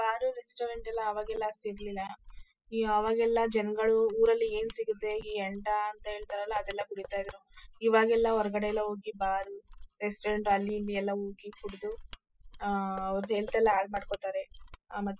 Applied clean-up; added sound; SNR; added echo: classical method spectral subtraction.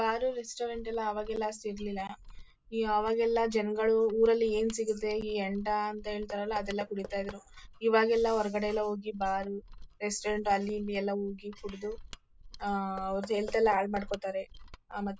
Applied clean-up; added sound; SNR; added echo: none; Mechanisms + Knock / Wood; 16 dB; none.